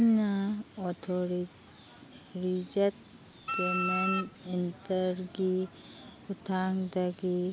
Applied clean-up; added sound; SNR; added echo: none; Wind instrument, woodwind instrument; 2 dB; none.